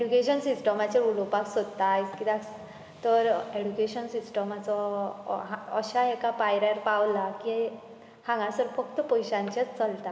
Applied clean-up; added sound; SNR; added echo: none; none; none; none.